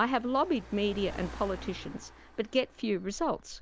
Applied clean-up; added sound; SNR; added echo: none; Car; 14 dB; none.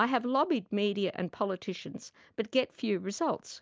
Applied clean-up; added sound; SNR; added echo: none; none; none; none.